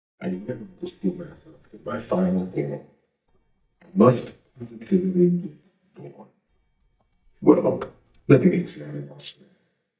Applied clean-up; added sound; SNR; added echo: neural mask model DeepFilterNet 3.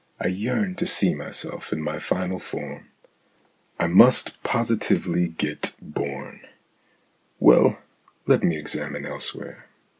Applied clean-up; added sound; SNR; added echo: none; none; none; none.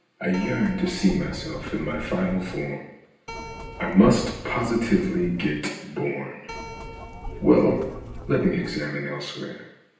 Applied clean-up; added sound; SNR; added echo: none; Keyboard (musical); 12 dB; reverberation time 0.9 s.